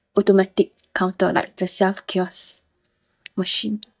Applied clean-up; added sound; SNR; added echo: neural mask model DeepFilterNet 3.